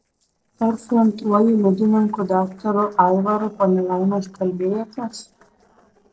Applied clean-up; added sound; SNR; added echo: neural separator model SepFormer DNS4.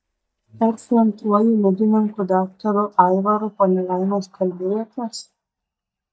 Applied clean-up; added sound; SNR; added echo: neural mask model DeepFilterNet 3.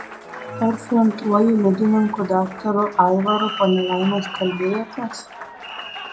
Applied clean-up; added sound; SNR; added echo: none; Applause; 13 dB; reverberation time 0.2 s.